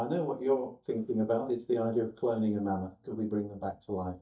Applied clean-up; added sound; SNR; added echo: neural mask model DeepFilterNet 3.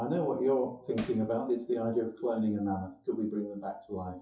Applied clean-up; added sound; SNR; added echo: classical method WPE with log-MMSE.